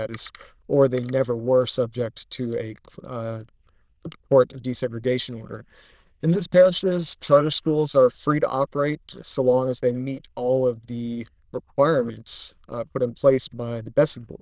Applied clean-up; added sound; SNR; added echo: neural diffusion model UNIVERSE++.